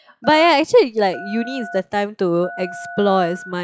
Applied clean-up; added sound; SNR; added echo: classical method log-MMSE.